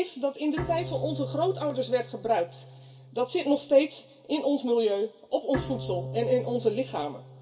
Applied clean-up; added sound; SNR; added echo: none; Bowed string instrument; 12 dB; reverberation time 0.2 s.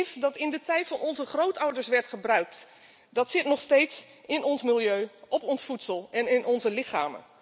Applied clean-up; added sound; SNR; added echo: none; none; none; none.